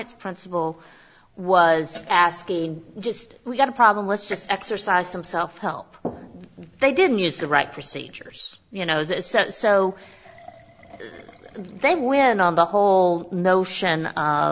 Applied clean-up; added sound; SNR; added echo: none; none; none; none.